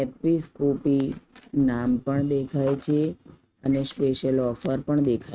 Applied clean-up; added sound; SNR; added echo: neural mask model RNNoise.